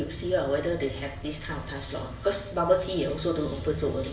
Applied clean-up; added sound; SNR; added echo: none; none; none; reverberation time 1.1 s.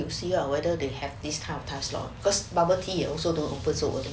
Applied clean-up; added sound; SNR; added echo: none; none; none; none.